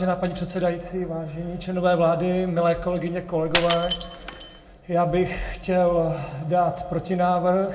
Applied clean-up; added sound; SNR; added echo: none; Shatter; 9 dB; reverberation time 0.5 s.